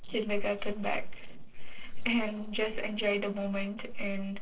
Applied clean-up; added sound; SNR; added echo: neural separator model SepFormer DNS4.